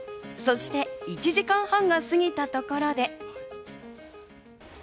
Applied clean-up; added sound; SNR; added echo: none; none; none; none.